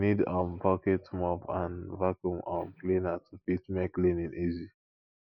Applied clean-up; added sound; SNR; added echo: neural mask model Resemble Enhance denoiser.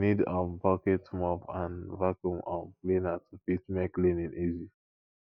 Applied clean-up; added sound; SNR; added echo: neural mask model DeepFilterNet 3.